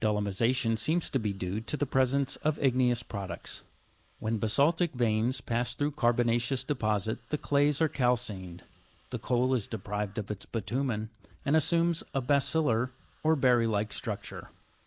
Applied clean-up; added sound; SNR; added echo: neural mask model Resemble Enhance denoiser.